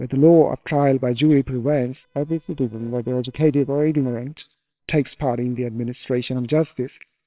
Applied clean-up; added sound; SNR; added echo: neural separator model SepFormer WHAMR!.